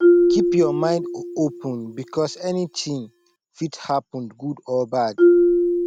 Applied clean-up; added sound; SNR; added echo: none; Marimba, xylophone; -4 dB; none.